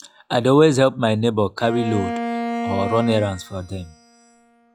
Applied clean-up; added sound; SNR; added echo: classical method log-MMSE.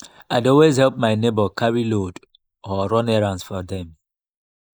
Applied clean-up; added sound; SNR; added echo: neural mask model Resemble Enhance denoiser.